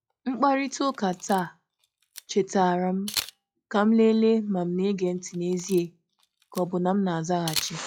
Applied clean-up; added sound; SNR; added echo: classical method log-MMSE.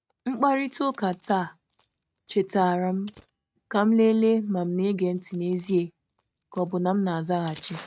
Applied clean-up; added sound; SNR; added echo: neural mask model RNNoise.